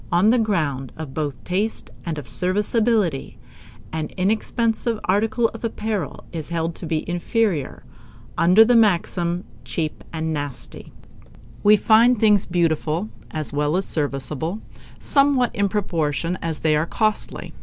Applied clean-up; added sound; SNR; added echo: none; none; none; none.